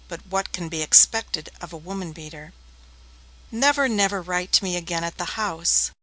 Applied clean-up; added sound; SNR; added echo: none; none; none; none.